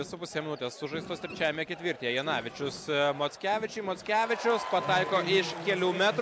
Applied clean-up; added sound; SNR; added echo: none; none; none; none.